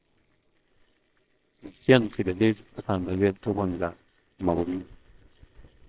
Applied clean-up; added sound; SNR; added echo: neural separator model SepFormer WHAMR!.